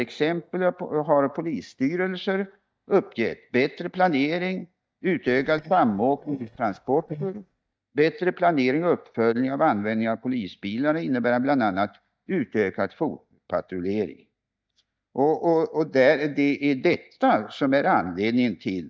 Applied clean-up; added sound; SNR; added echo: neural mask model DeepFilterNet 3.